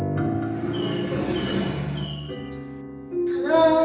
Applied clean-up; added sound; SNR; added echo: none; Bird; 19 dB; reverberation time 0.9 s.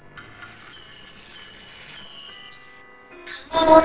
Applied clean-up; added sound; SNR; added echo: neural separator model SepFormer WHAMR!.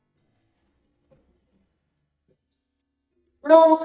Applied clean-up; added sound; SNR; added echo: neural mask model DeepFilterNet 3.